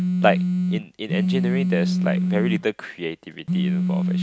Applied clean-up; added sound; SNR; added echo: none; Telephone; -5 dB; none.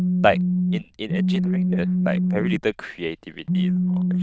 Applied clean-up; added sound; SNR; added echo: neural diffusion model UNIVERSE++.